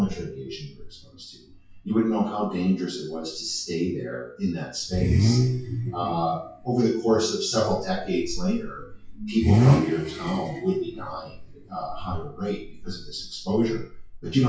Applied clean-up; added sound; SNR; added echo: classical method WPE with log-MMSE.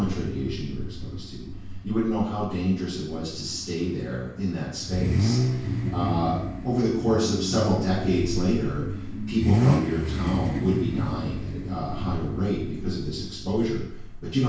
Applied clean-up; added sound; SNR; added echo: none; Idling / Accelerating, revving, vroom / Car; 1 dB; reverberation time 0.6 s.